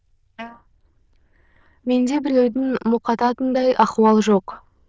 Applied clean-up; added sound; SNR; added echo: neural diffusion model UNIVERSE++.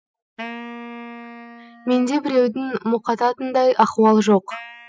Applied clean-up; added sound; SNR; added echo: classical method spectral subtraction.